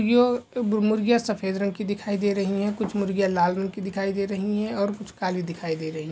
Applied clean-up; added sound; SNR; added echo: none; none; none; none.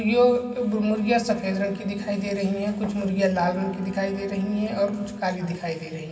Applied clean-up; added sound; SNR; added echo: none; Bowed string instrument; 18 dB; reverberation time 1.9 s.